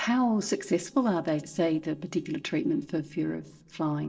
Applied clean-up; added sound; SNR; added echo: neural separator model SepFormer DNS4.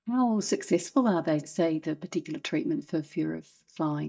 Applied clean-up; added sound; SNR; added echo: neural mask model DeepFilterNet 3.